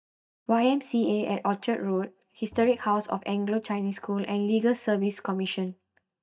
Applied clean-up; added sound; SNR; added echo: neural mask model DeepFilterNet 3.